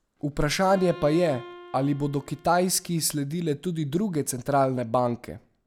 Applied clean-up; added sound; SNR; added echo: none; Bowed string instrument; 19 dB; none.